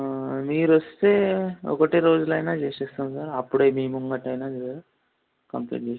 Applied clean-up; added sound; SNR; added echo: none; none; none; none.